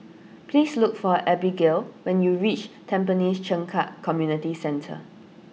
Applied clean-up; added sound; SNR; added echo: none; none; none; none.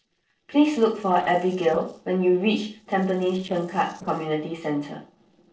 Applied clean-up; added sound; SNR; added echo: neural separator model SepFormer DNS4.